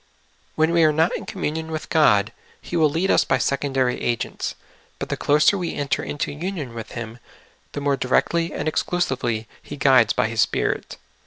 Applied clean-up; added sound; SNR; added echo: none; none; none; none.